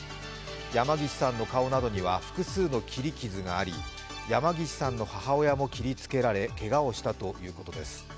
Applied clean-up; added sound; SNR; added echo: none; Bowed string instrument; 17 dB; none.